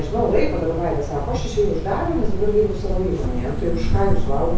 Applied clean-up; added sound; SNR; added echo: none; Cricket; -1 dB; reverberation time 0.6 s.